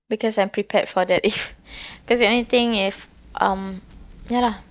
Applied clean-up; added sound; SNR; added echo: neural mask model DeepFilterNet 3.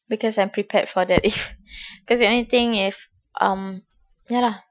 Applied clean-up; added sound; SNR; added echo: classical method Wiener filter.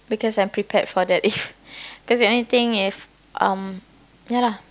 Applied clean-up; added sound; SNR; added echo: none; none; none; none.